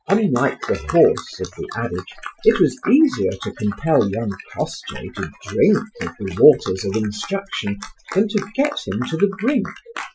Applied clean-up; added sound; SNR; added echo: classical method Wiener filter.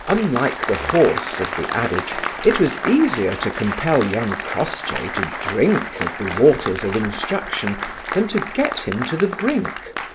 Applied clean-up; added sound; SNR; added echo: none; Applause; 6 dB; none.